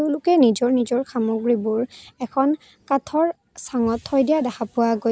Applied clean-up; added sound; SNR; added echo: none; none; none; none.